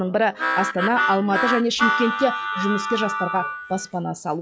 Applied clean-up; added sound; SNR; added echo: classical method log-MMSE.